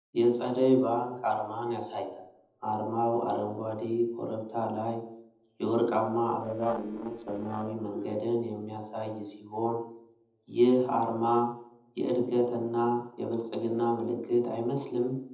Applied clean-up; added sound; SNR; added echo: neural separator model SepFormer DNS4.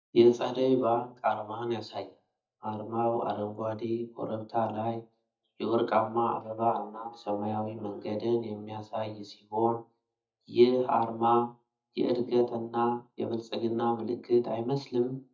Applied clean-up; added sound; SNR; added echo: neural mask model DeepFilterNet 3.